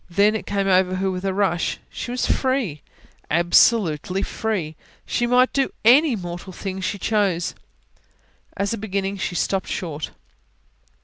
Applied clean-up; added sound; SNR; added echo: none; none; none; none.